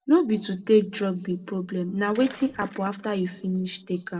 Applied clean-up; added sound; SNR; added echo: neural separator model SepFormer DNS4.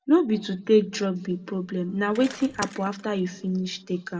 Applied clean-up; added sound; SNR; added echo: none; Bicycle; 18 dB; reverberation time 1.5 s.